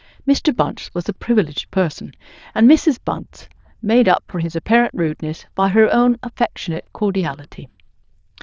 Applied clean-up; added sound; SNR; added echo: neural diffusion model UNIVERSE++.